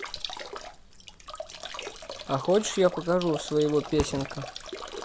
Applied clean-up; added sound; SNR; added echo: none; Drip / Trickle, dribble / Bathtub (filling or washing); 11 dB; none.